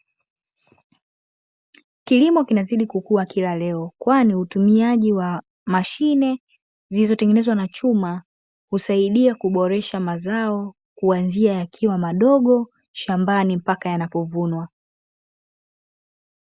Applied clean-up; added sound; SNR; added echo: none; none; none; none.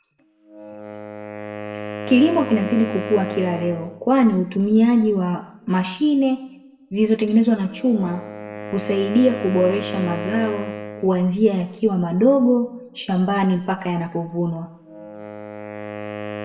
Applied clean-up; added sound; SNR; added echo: none; Wind instrument, woodwind instrument; 13 dB; reverberation time 0.9 s.